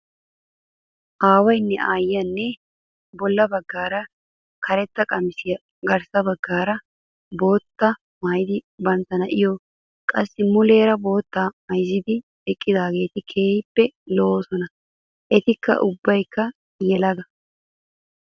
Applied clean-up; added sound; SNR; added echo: none; none; none; none.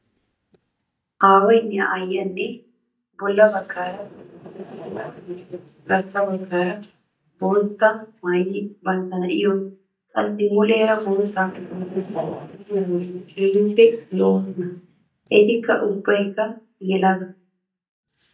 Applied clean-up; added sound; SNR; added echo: neural mask model DeepFilterNet 3.